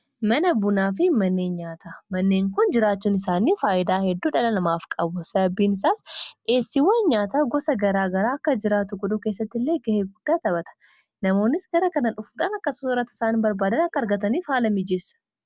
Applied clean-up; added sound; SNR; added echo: none; none; none; none.